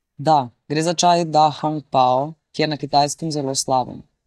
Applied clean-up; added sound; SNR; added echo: neural mask model DeepFilterNet 3.